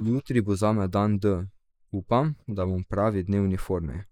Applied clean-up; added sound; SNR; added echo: neural mask model Resemble Enhance denoiser.